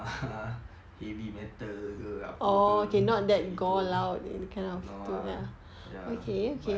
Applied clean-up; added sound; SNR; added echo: none; none; none; none.